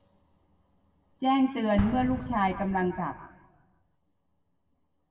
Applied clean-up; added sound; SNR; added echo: none; Explosion; 11 dB; reverberation time 1.2 s.